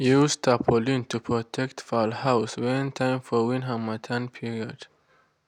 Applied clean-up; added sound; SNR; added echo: none; none; none; none.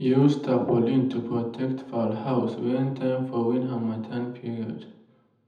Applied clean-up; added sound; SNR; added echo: none; none; none; reverberation time 0.8 s.